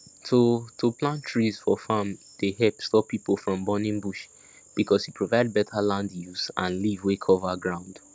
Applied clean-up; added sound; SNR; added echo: none; none; none; none.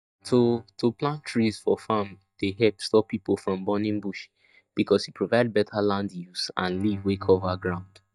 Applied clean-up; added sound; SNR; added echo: neural mask model DeepFilterNet 3.